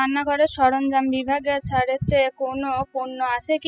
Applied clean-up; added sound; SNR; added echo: classical method spectral subtraction.